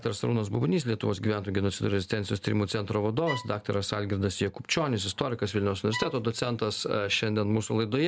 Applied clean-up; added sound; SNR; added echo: none; Bowed string instrument; 13 dB; none.